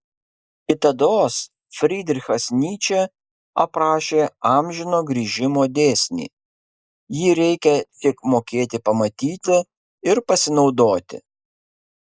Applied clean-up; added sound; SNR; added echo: neural mask model Resemble Enhance denoiser.